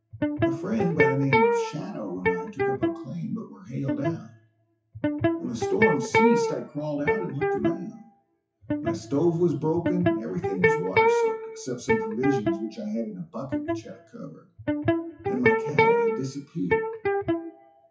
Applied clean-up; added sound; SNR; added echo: classical method WPE with log-MMSE.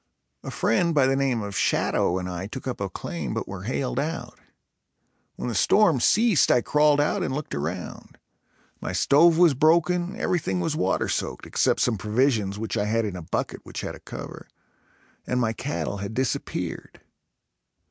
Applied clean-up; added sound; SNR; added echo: none; none; none; none.